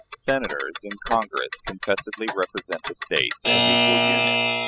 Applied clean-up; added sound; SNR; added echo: classical method spectral subtraction.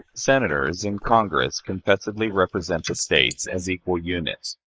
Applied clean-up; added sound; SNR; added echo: neural mask model Resemble Enhance denoiser.